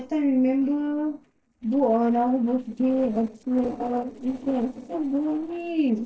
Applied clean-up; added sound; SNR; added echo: neural separator model SepFormer DNS4.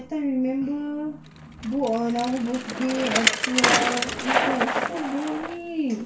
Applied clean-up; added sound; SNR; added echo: none; Bicycle; 0 dB; reverberation time 0.3 s.